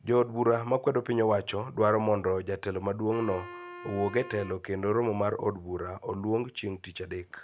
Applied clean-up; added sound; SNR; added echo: none; Wind instrument, woodwind instrument; 17 dB; none.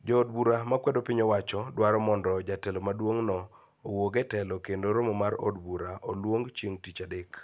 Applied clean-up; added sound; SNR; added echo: none; none; none; none.